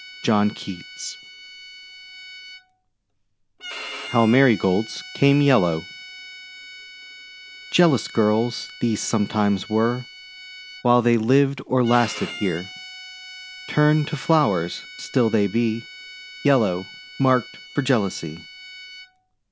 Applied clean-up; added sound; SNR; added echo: none; Bowed string instrument; 16 dB; none.